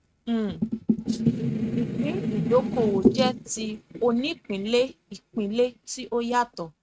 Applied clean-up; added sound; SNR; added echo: neural mask model RNNoise.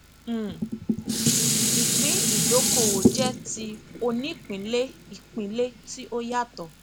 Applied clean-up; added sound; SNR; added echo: none; Dishes, pots, and pans; -4 dB; none.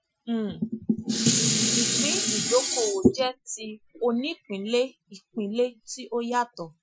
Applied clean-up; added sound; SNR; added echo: classical method Wiener filter.